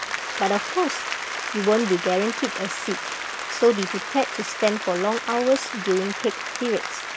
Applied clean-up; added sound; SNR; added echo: none; Applause; 6 dB; none.